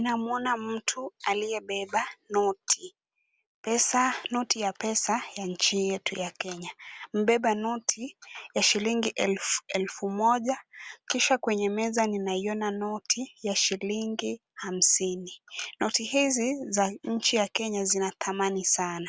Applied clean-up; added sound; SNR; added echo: none; none; none; none.